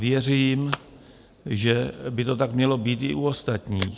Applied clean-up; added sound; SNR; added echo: none; Telephone; 17 dB; none.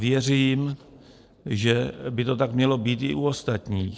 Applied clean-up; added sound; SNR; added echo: neural separator model SepFormer DNS4.